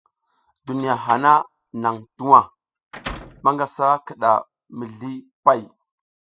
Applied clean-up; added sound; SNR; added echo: classical method spectral subtraction.